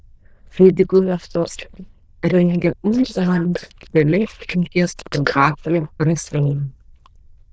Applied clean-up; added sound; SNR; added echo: neural diffusion model UNIVERSE++.